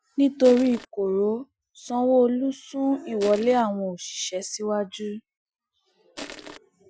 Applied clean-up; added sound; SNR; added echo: classical method Wiener filter.